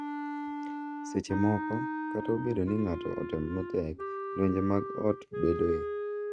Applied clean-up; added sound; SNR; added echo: neural mask model RNNoise.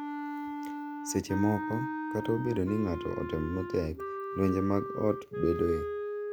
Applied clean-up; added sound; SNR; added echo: none; Wind instrument, woodwind instrument; 5 dB; none.